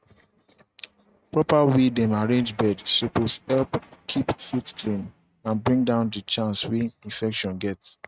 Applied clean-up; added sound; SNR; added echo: neural mask model RNNoise.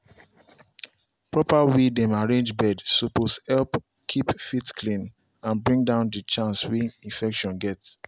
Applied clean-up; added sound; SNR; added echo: none; none; none; none.